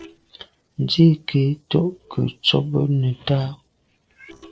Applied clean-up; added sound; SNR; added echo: neural separator model SepFormer DNS4.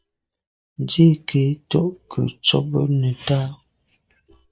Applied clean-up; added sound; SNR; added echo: neural mask model DeepFilterNet 3.